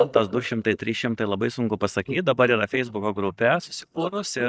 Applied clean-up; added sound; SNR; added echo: neural mask model DeepFilterNet 3.